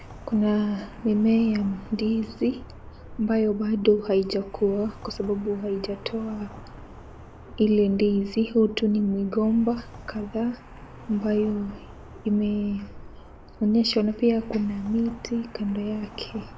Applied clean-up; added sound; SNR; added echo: none; Traffic noise, roadway noise; 17 dB; none.